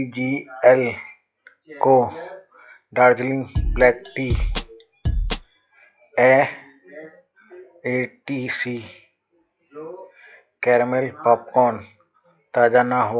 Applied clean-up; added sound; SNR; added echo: classical method log-MMSE.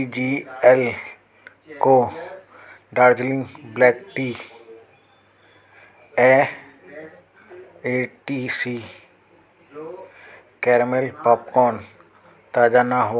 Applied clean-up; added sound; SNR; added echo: none; none; none; none.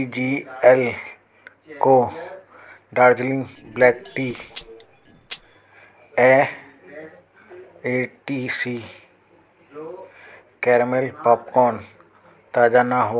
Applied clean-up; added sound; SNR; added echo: neural separator model SepFormer DNS4.